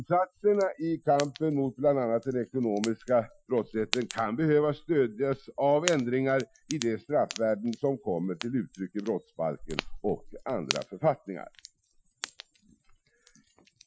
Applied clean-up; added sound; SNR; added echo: classical method Wiener filter.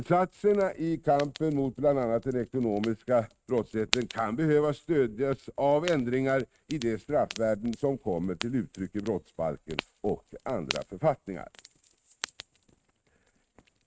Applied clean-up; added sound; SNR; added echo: neural mask model RNNoise.